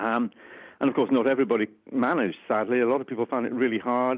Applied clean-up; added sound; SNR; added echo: none; none; none; none.